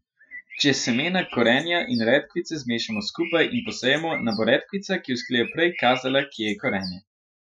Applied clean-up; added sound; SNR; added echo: classical method Wiener filter.